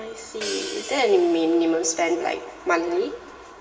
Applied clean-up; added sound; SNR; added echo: none; Hi-hat; 16 dB; reverberation time 1.9 s.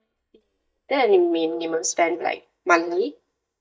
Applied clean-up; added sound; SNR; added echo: neural mask model DeepFilterNet 3.